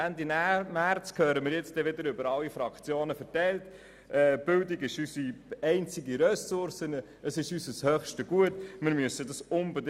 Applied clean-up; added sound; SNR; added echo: none; none; none; none.